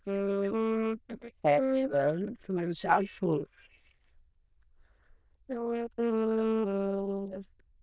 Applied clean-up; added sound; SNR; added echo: neural diffusion model UNIVERSE++.